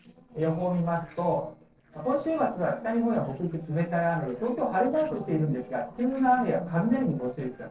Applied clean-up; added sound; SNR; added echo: neural separator model SepFormer DNS4.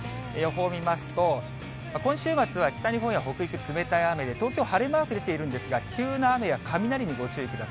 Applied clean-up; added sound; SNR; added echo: none; none; none; none.